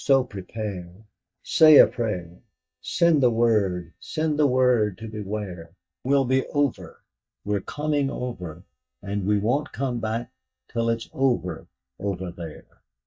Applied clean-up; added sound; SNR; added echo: neural mask model DeepFilterNet 3.